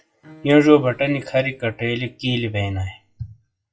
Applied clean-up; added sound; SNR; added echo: classical method WPE with log-MMSE.